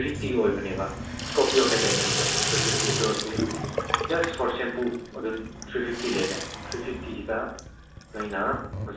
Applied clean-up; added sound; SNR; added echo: none; Sink (filling or washing) / Water tap, faucet; 1 dB; reverberation time 0.5 s.